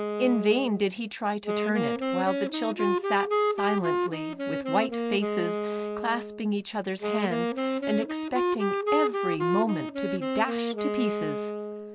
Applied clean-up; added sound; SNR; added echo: none; Wind instrument, woodwind instrument; -1 dB; none.